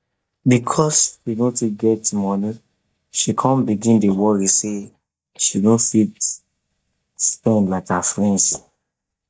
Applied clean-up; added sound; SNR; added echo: neural mask model DeepFilterNet 3.